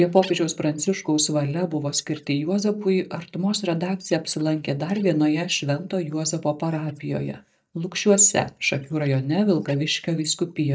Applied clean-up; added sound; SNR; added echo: neural mask model DeepFilterNet 3.